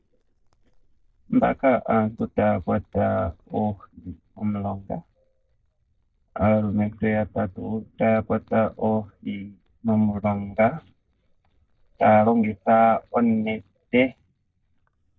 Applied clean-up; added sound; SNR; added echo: neural mask model DeepFilterNet 3.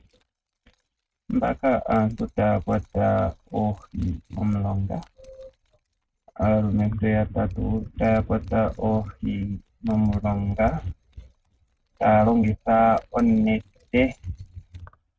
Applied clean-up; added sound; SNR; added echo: neural mask model RNNoise.